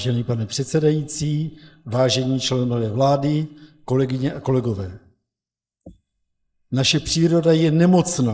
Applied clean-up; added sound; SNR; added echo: neural mask model Resemble Enhance denoiser.